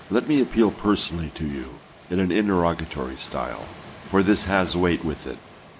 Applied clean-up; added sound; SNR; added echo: none; Waves, surf; 18 dB; none.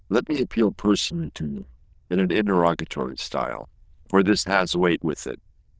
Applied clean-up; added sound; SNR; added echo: neural diffusion model UNIVERSE++.